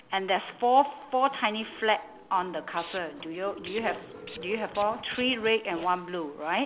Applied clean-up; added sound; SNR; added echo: none; Tools; 16 dB; none.